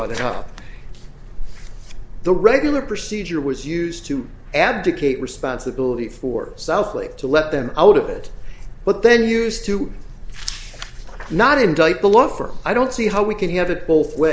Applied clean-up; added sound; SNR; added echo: none; none; none; none.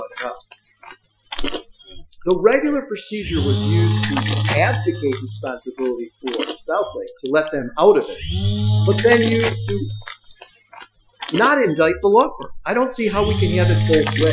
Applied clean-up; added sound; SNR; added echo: classical method Wiener filter.